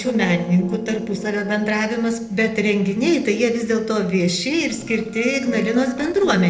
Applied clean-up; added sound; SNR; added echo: neural separator model SepFormer DNS4.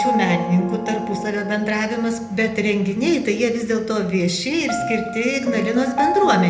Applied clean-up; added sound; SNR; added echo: none; Piano; 6 dB; reverberation time 0.7 s.